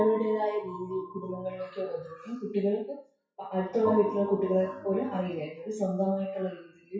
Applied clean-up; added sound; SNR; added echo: classical method WPE with log-MMSE.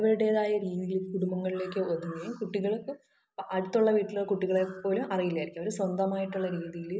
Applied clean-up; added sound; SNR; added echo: none; none; none; none.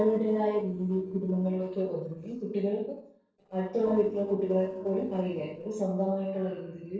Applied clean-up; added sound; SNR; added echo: neural separator model SepFormer DNS4.